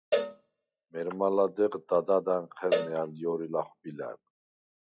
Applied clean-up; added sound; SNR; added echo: classical method log-MMSE.